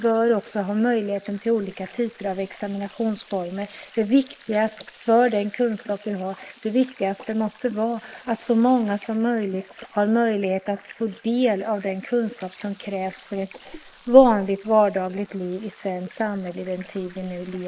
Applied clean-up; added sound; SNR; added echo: neural mask model Resemble Enhance denoiser.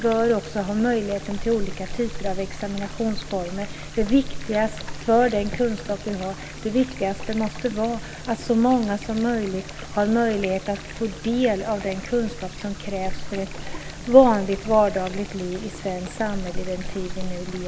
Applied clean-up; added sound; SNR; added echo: none; Stream; 9 dB; none.